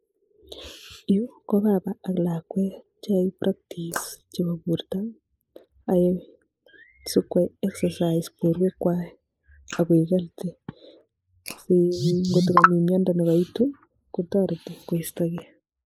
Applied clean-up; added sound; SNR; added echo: neural mask model Resemble Enhance denoiser.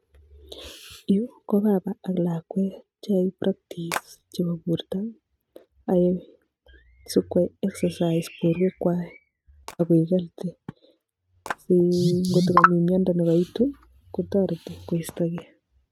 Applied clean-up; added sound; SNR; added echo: neural mask model RNNoise.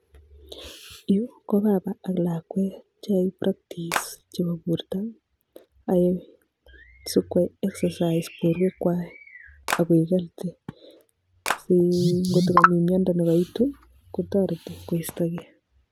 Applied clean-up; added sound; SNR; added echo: none; Clapping; 4 dB; none.